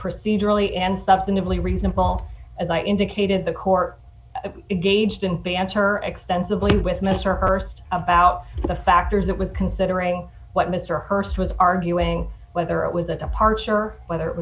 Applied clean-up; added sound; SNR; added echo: none; none; none; none.